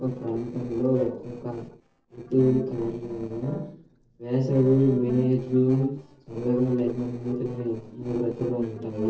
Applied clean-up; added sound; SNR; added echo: neural separator model SepFormer DNS4.